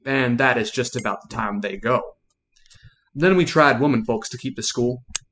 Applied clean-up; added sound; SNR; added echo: classical method spectral subtraction.